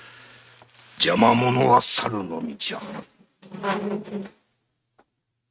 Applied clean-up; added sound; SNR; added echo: neural mask model RNNoise.